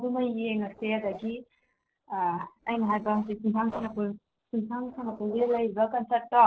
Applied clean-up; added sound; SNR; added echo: neural separator model SepFormer DNS4.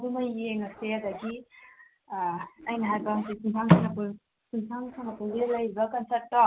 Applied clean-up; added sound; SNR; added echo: none; Zipper (clothing); 20 dB; none.